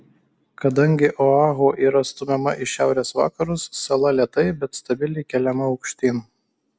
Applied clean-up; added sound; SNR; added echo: none; none; none; none.